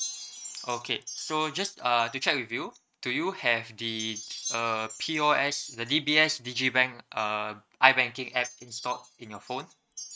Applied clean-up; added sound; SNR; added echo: neural mask model RNNoise.